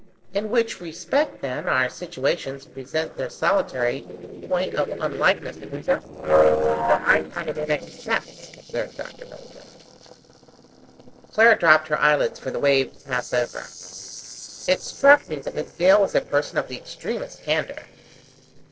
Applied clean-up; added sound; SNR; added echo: neural separator model SepFormer DNS4.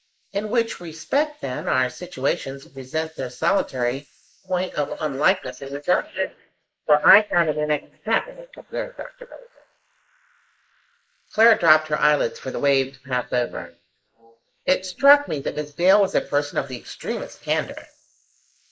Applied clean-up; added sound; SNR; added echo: neural mask model Resemble Enhance denoiser.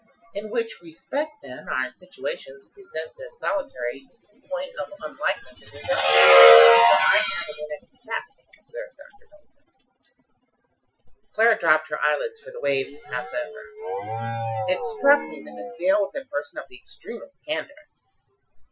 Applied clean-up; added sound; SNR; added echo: classical method Wiener filter.